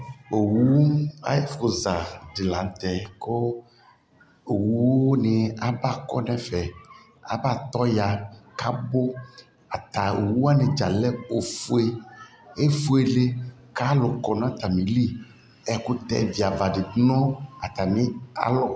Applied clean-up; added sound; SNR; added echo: none; none; none; none.